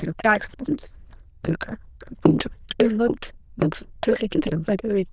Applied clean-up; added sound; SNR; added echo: neural diffusion model UNIVERSE++.